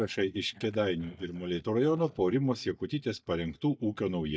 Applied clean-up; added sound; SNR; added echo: neural mask model DeepFilterNet 3.